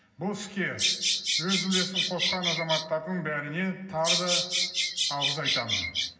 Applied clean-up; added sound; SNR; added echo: none; Bird vocalization, bird call, bird song; -4 dB; reverberation time 0.4 s.